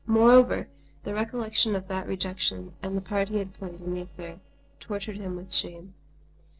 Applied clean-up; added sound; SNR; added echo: neural separator model SepFormer DNS4.